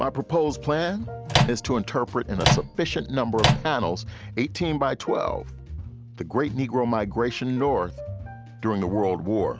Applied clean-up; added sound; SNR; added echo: none; Microwave oven; -2 dB; none.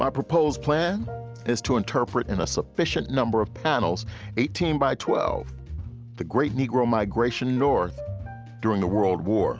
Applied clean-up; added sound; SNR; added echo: none; none; none; none.